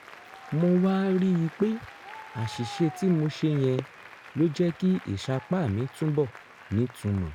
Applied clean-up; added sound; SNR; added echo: none; Applause; 18 dB; none.